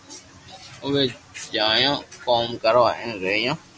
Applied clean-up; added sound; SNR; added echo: none; none; none; none.